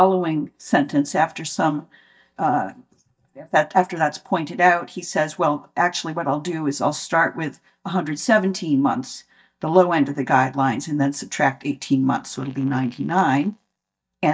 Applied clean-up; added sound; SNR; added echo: neural mask model DeepFilterNet 3.